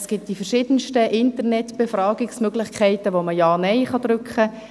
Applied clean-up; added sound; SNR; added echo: none; none; none; none.